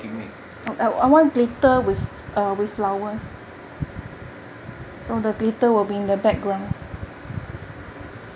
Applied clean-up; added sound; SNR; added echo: none; none; none; none.